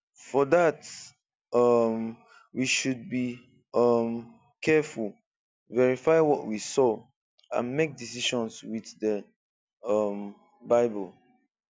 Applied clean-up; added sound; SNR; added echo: none; none; none; none.